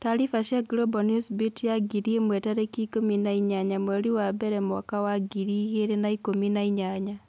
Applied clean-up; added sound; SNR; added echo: none; none; none; none.